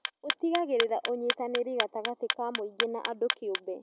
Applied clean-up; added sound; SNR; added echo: none; Clock; -1 dB; none.